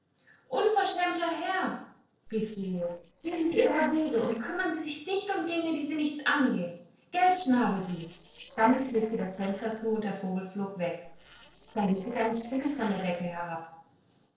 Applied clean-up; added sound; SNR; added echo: neural separator model SepFormer DNS4.